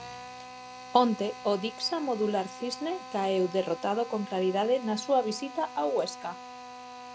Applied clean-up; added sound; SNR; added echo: none; Drill; 14 dB; none.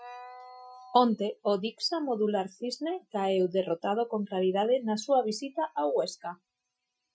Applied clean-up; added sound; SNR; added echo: classical method Wiener filter.